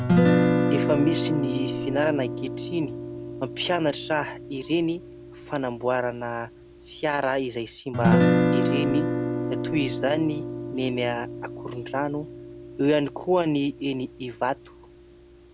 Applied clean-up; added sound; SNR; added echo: none; Guitar; -1 dB; none.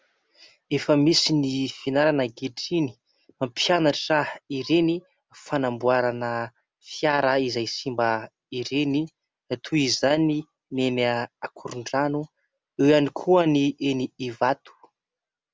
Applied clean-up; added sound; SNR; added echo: none; none; none; none.